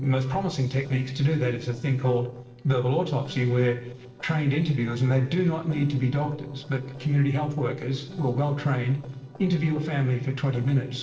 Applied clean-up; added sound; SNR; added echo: neural separator model SepFormer DNS4.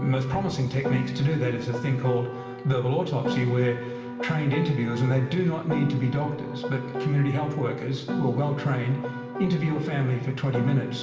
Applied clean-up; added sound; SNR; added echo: none; Piano; 8 dB; reverberation time 1.4 s.